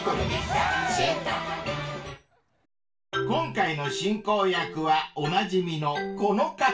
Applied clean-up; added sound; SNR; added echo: none; Cheering; 5 dB; reverberation time 0.2 s.